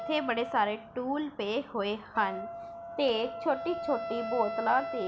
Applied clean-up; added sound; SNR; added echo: none; Wind instrument, woodwind instrument; 8 dB; none.